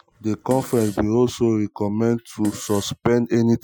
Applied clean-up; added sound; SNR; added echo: classical method Wiener filter.